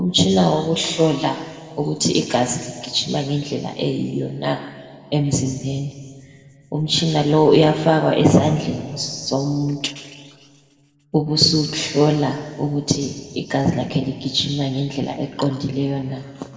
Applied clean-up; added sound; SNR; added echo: none; none; none; reverberation time 2.0 s.